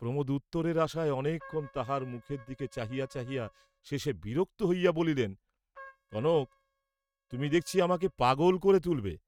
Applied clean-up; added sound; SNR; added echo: neural mask model RNNoise.